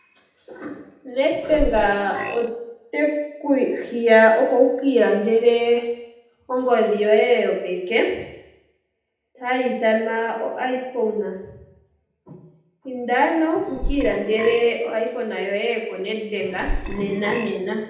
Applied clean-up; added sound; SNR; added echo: none; Burping, eructation; 7 dB; reverberation time 0.8 s.